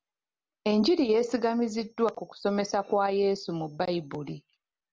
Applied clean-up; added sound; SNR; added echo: none; none; none; none.